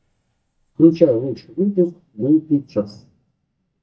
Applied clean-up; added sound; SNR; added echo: neural mask model DeepFilterNet 3.